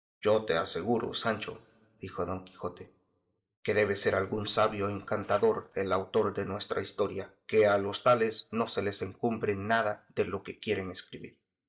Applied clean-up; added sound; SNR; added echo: neural mask model DeepFilterNet 3.